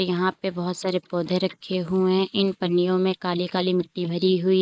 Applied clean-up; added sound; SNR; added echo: neural mask model Resemble Enhance denoiser.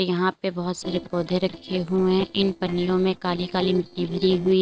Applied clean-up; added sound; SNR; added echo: neural separator model SepFormer DNS4.